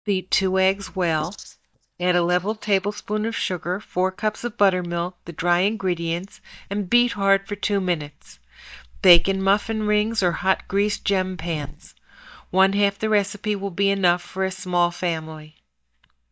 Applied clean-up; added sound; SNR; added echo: neural mask model DeepFilterNet 3.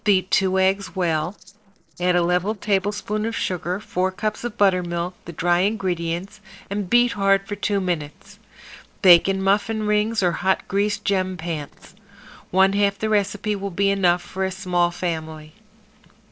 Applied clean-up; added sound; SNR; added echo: neural separator model SepFormer DNS4.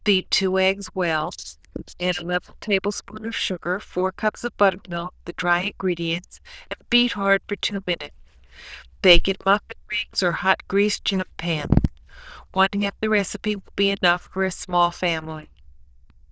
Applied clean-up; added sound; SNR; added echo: neural diffusion model UNIVERSE++.